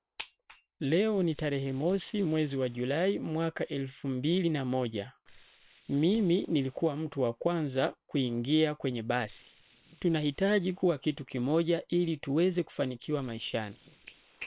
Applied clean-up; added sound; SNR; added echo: neural separator model SepFormer WHAM!.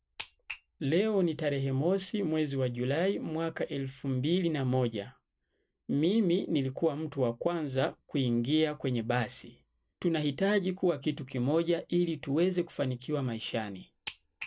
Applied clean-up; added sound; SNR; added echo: none; none; none; none.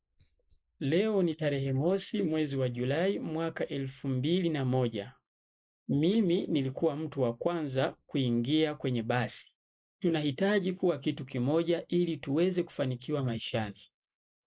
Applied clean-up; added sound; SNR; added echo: neural mask model Resemble Enhance denoiser.